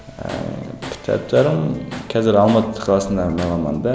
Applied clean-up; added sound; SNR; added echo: none; Tools; 18 dB; none.